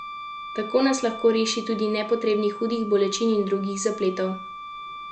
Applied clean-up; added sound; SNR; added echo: none; Wind instrument, woodwind instrument; 12 dB; none.